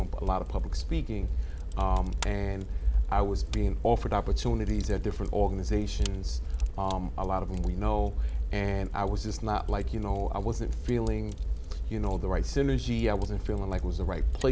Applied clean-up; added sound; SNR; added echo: none; Fire; -2 dB; none.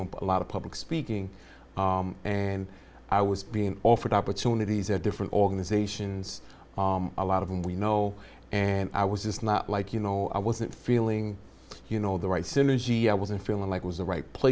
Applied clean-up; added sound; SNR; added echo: none; none; none; none.